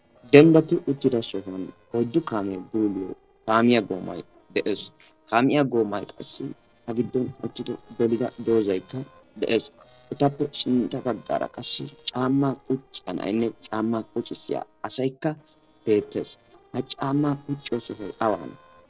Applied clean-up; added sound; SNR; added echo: neural separator model SepFormer DNS4.